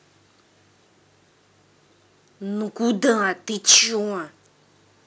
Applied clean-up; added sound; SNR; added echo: none; none; none; none.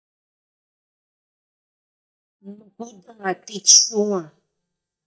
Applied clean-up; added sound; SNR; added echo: neural mask model DeepFilterNet 3.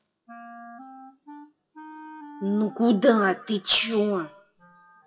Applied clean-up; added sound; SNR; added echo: classical method WPE with log-MMSE.